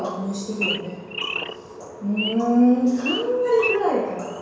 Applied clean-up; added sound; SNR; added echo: none; Idling / Wild animals; 9 dB; reverberation time 1.0 s.